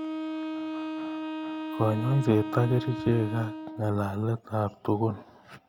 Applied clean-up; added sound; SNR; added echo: none; Wind instrument, woodwind instrument; 7 dB; none.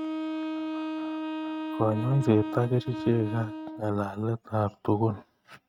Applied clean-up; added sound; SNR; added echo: neural mask model RNNoise.